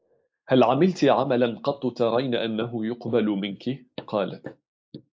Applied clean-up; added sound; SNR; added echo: neural mask model Resemble Enhance denoiser.